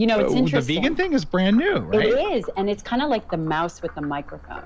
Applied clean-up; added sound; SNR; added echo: none; Frog; 15 dB; none.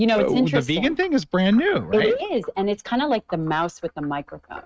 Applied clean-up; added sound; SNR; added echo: neural mask model RNNoise.